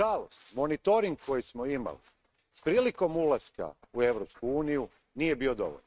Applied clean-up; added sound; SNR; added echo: neural mask model RNNoise.